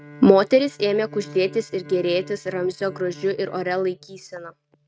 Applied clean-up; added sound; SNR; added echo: neural mask model RNNoise.